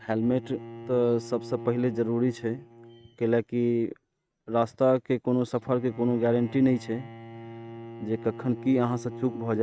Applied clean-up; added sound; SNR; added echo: neural mask model RNNoise.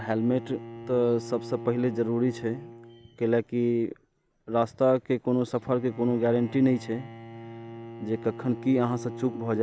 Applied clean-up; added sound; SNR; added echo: none; Bowed string instrument; 15 dB; none.